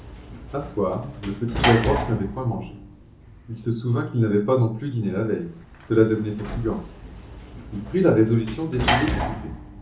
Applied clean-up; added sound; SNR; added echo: none; Sliding door / Slam; 7 dB; reverberation time 0.8 s.